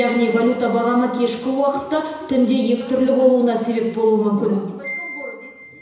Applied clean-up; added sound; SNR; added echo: none; Wind chime; 19 dB; reverberation time 1.0 s.